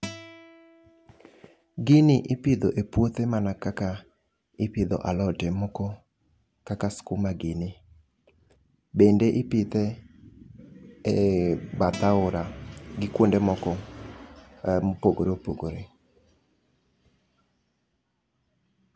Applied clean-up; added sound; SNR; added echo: none; Acoustic guitar; 19 dB; none.